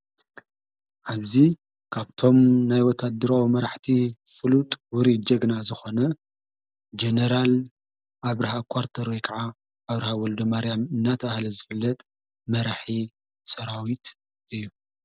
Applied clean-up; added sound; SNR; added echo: none; none; none; none.